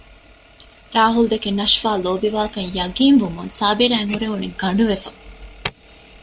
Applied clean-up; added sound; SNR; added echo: none; none; none; none.